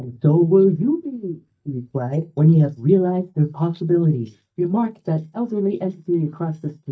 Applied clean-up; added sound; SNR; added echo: neural mask model DeepFilterNet 3.